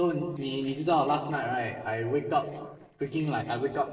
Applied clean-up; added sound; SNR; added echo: neural separator model SepFormer DNS4.